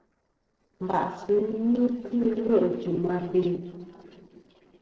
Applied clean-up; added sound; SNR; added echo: neural separator model SepFormer DNS4.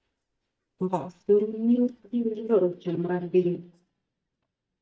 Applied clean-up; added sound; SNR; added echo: neural mask model DeepFilterNet 3.